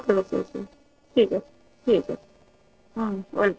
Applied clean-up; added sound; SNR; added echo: neural separator model SepFormer DNS4.